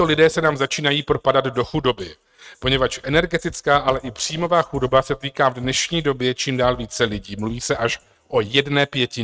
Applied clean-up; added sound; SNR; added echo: neural mask model RNNoise.